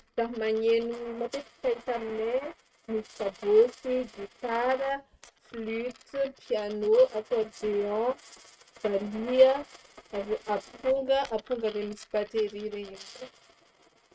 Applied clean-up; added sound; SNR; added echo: neural mask model RNNoise.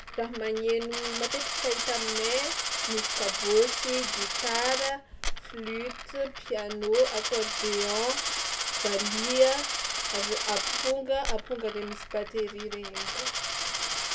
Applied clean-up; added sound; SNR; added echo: none; Coin (dropping); 1 dB; none.